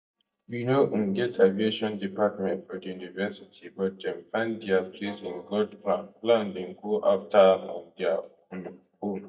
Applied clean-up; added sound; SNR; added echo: neural mask model DeepFilterNet 3.